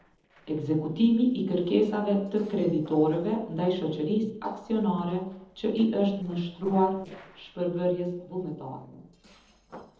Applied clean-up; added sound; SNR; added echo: neural separator model SepFormer DNS4.